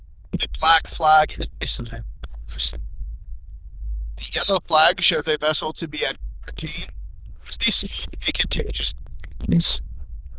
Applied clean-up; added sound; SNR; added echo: neural diffusion model UNIVERSE++.